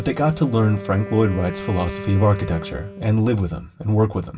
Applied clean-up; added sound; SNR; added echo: none; Wind instrument, woodwind instrument; 14 dB; reverberation time 0.2 s.